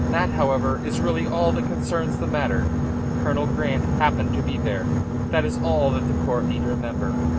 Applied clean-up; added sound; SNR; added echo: none; Boat, Water vehicle; -4 dB; none.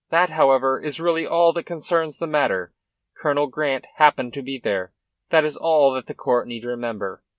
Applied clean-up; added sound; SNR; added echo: none; none; none; none.